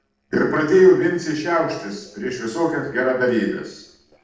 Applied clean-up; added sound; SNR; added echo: neural separator model SepFormer DNS4.